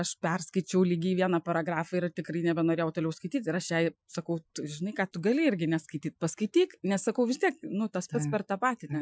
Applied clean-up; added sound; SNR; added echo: classical method Wiener filter.